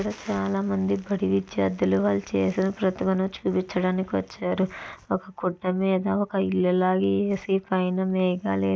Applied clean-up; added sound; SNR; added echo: none; none; none; none.